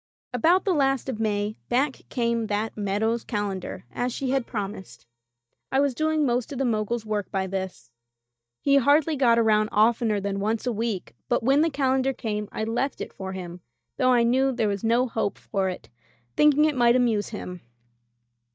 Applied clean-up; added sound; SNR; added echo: neural mask model DeepFilterNet 3.